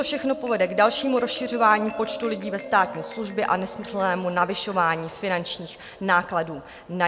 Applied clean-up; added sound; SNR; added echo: none; Marimba, xylophone; 13 dB; none.